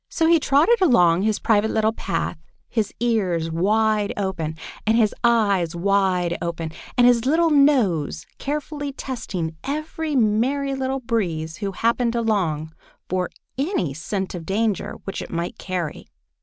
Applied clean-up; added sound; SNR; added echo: none; none; none; none.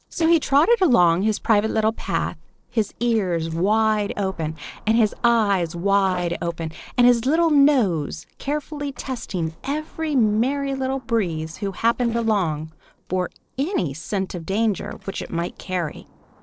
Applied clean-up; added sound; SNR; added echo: neural separator model SepFormer DNS4.